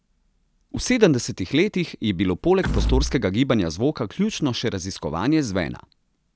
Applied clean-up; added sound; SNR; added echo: none; Door / Wood; 4 dB; none.